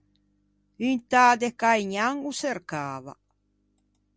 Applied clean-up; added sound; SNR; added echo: none; none; none; none.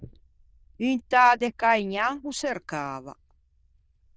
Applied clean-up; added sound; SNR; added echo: neural diffusion model UNIVERSE++.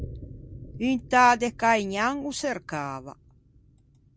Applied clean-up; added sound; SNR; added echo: none; Boom; 18 dB; none.